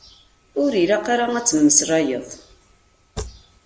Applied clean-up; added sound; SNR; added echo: none; none; none; none.